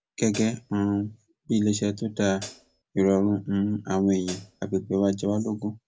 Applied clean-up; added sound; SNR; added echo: none; Hi-hat; 15 dB; none.